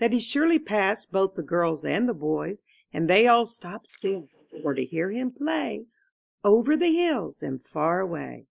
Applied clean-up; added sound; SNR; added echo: neural mask model Resemble Enhance denoiser.